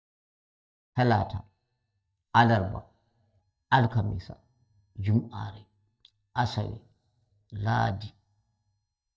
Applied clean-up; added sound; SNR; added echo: neural mask model DeepFilterNet 3.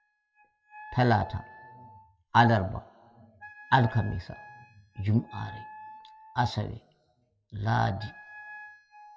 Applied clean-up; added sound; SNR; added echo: classical method WPE with log-MMSE.